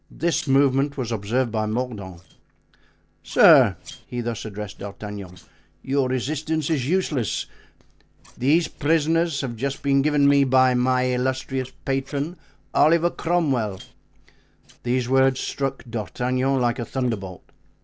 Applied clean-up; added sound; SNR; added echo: neural separator model SepFormer DNS4.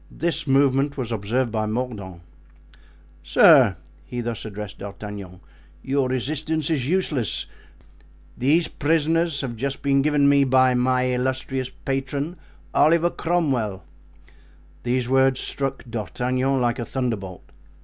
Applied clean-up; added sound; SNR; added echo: none; none; none; none.